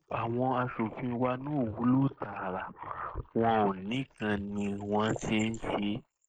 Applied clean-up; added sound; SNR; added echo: neural mask model Resemble Enhance denoiser.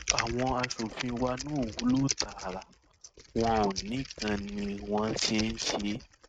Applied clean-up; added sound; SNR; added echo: neural mask model RNNoise.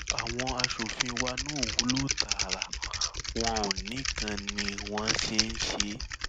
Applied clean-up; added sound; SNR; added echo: none; Typing; -3 dB; none.